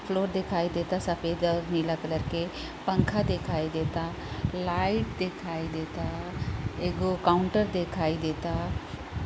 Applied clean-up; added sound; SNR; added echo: none; none; none; none.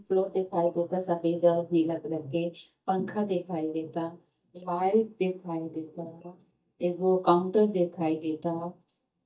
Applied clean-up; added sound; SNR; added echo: neural mask model DeepFilterNet 3.